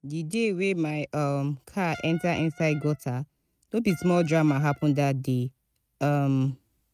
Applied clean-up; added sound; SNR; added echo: neural mask model RNNoise.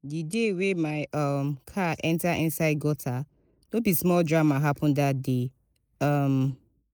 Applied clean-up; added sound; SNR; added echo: neural mask model Resemble Enhance denoiser.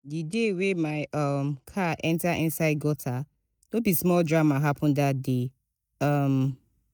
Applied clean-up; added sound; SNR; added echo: neural mask model DeepFilterNet 3.